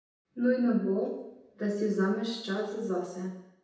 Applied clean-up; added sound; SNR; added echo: none; none; none; reverberation time 0.8 s.